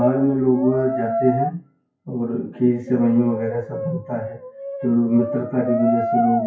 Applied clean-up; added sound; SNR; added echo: classical method WPE with log-MMSE.